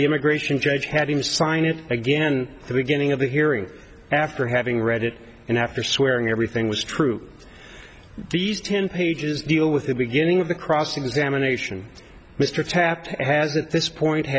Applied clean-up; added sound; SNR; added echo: none; none; none; none.